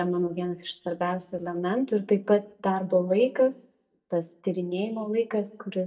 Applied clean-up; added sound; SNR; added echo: neural mask model DeepFilterNet 3.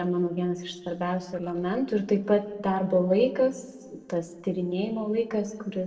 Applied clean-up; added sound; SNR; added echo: neural separator model SepFormer DNS4.